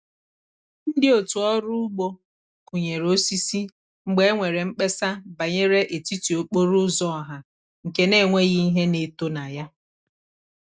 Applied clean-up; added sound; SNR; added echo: none; none; none; none.